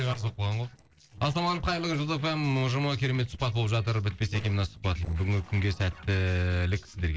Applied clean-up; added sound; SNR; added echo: neural separator model SepFormer DNS4.